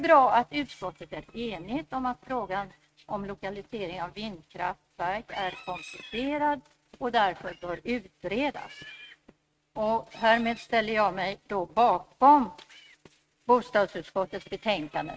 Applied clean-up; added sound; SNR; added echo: neural mask model RNNoise.